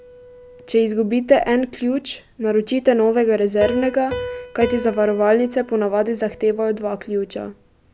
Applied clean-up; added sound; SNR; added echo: none; Piano; 15 dB; none.